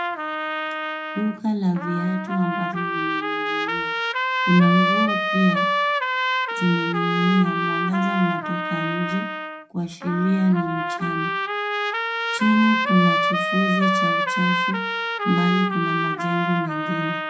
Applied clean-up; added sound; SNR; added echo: none; Trumpet; 0 dB; reverberation time 0.3 s.